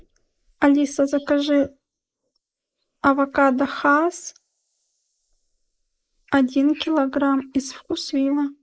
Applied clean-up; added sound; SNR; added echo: neural mask model Resemble Enhance denoiser.